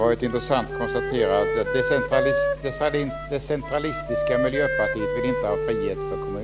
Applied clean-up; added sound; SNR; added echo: none; Wind instrument, woodwind instrument; 1 dB; none.